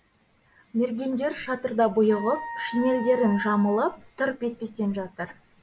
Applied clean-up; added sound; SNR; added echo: none; Wind instrument, woodwind instrument; 10 dB; none.